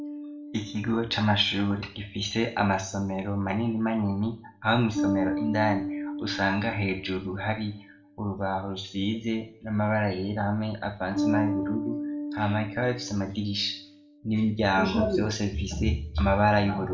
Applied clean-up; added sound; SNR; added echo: none; Bass guitar; 8 dB; reverberation time 0.4 s.